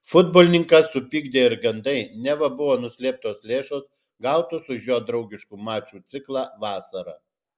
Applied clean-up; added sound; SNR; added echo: none; none; none; none.